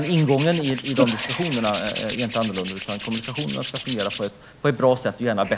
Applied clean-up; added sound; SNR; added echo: none; Hands; 6 dB; none.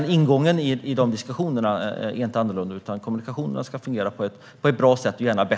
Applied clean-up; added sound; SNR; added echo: none; none; none; none.